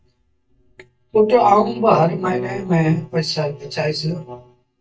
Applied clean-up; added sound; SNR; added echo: neural mask model DeepFilterNet 3.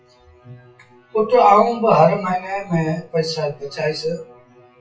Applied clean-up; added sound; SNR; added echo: classical method WPE with log-MMSE.